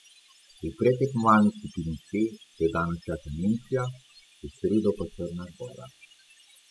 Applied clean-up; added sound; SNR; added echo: classical method spectral subtraction.